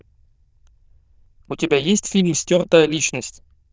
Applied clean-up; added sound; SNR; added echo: neural diffusion model UNIVERSE++.